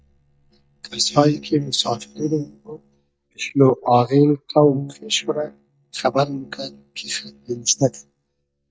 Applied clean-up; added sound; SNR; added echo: neural mask model DeepFilterNet 3.